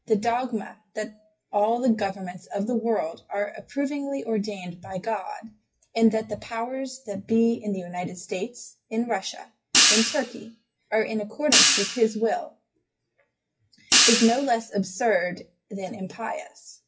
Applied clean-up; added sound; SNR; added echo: classical method WPE with log-MMSE.